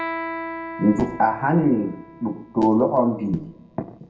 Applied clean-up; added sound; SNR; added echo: none; Electric guitar; 13 dB; reverberation time 0.6 s.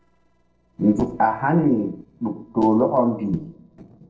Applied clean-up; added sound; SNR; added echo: neural separator model SepFormer DNS4.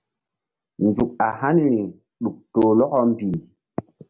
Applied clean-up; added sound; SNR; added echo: none; none; none; none.